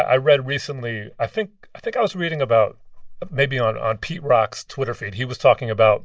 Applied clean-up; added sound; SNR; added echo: none; none; none; none.